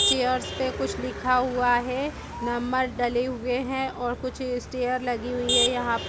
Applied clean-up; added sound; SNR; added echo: none; Motor vehicle (road); 5 dB; none.